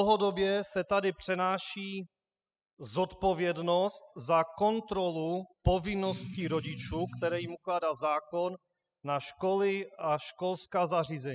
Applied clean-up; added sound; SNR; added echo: classical method spectral subtraction.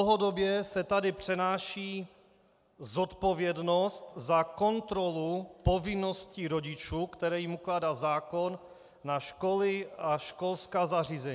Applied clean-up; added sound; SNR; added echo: none; none; none; none.